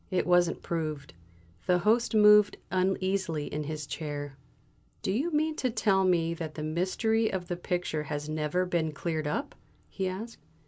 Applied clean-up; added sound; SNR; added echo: none; none; none; none.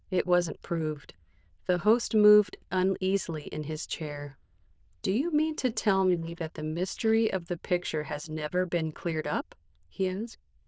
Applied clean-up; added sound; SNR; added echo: neural diffusion model UNIVERSE++.